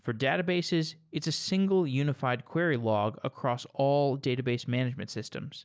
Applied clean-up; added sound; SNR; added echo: none; none; none; none.